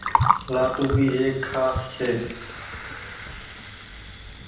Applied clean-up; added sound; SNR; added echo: none; Gurgling; 1 dB; reverberation time 0.8 s.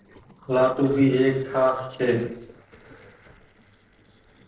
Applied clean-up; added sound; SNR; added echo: neural separator model SepFormer DNS4.